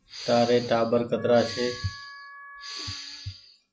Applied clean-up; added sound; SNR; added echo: classical method log-MMSE.